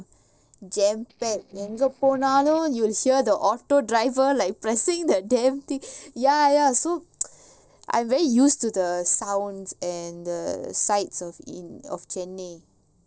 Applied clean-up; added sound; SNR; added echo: neural separator model SepFormer DNS4.